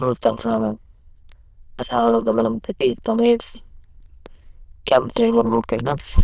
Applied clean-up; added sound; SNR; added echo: neural diffusion model UNIVERSE++.